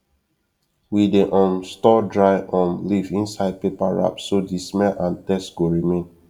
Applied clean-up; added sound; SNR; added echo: none; none; none; reverberation time 0.8 s.